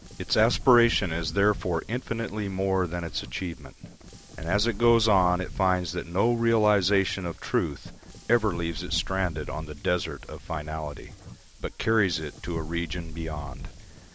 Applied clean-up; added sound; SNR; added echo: none; Wind; 12 dB; none.